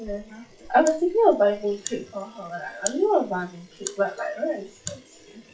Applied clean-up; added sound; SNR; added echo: classical method WPE with log-MMSE.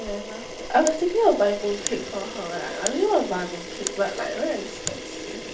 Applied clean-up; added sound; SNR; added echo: none; Camera; 8 dB; reverberation time 0.3 s.